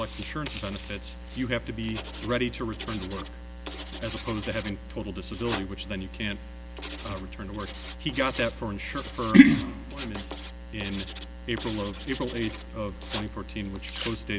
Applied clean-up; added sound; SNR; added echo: none; Writing; 14 dB; none.